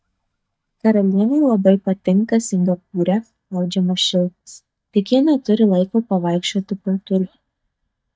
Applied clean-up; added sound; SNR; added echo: neural mask model DeepFilterNet 3.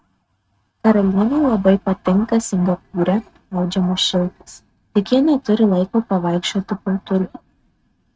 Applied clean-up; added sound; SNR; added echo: neural mask model RNNoise.